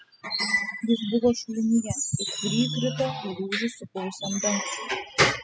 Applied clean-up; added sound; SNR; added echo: classical method spectral subtraction.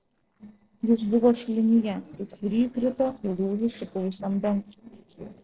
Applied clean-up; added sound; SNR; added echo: neural separator model SepFormer DNS4.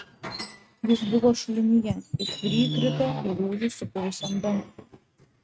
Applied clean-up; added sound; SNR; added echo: neural mask model RNNoise.